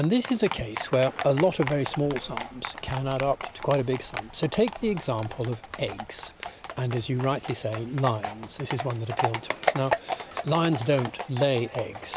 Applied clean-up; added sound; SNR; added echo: none; Livestock, farm animals, working animals; 8 dB; none.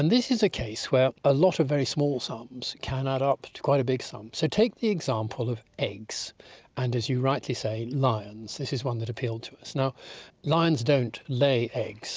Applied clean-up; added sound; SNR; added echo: none; none; none; none.